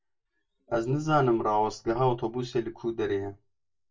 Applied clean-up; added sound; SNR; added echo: neural mask model DeepFilterNet 3.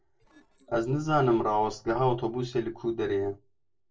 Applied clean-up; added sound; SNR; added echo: neural separator model SepFormer DNS4.